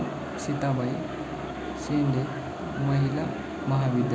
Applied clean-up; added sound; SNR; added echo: none; Crowd; 10 dB; none.